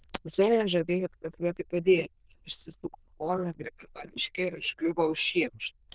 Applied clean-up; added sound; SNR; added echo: neural diffusion model UNIVERSE++.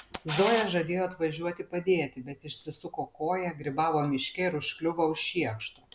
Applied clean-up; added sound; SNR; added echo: none; Camera; 15 dB; none.